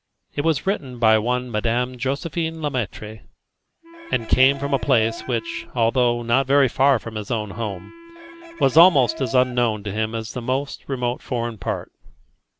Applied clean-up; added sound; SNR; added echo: none; Wind instrument, woodwind instrument + Chicken, rooster; 17 dB; none.